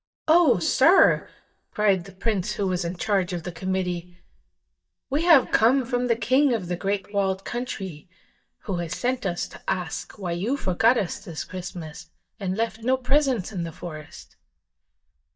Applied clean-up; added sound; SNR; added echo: neural mask model DeepFilterNet 3.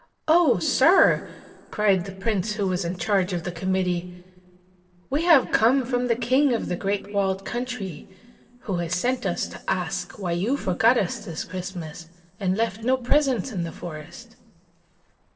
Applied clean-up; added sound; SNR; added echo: neural separator model SepFormer DNS4.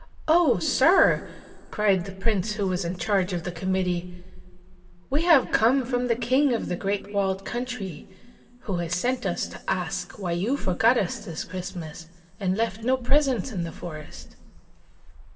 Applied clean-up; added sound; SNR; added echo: none; Cricket; 19 dB; reverberation time 2.0 s.